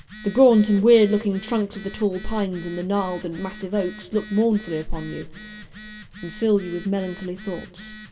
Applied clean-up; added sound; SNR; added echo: none; Telephone; 18 dB; reverberation time 1.3 s.